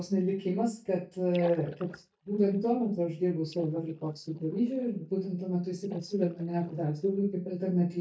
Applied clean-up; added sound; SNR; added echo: neural mask model DeepFilterNet 3.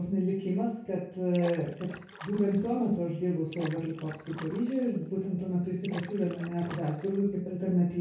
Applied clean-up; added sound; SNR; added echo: none; Splash, splatter; 17 dB; reverberation time 0.6 s.